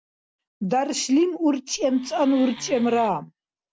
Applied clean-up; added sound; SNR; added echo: none; Wood; 20 dB; none.